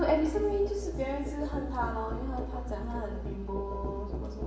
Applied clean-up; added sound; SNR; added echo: none; Musical instrument; 3 dB; reverberation time 2.4 s.